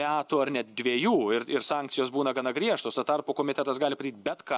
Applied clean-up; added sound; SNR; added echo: none; none; none; none.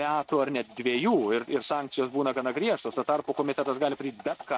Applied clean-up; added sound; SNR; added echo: neural mask model RNNoise.